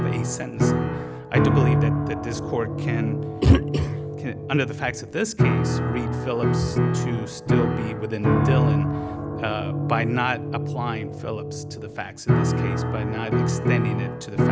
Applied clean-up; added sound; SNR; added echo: none; Piano; -4 dB; none.